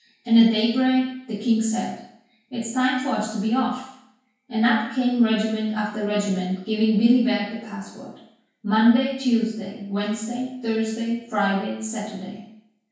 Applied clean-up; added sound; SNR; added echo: none; none; none; reverberation time 0.6 s.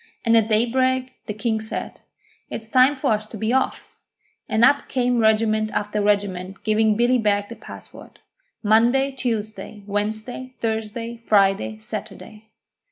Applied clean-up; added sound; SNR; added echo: none; none; none; none.